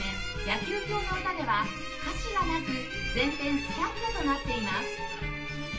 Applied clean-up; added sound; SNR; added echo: none; none; none; reverberation time 0.3 s.